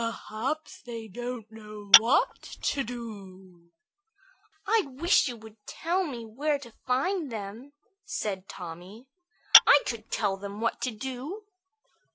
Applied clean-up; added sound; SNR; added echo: none; Tap / Glass; -4 dB; none.